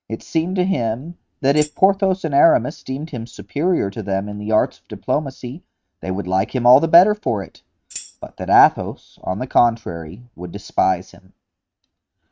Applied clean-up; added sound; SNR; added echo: neural mask model RNNoise.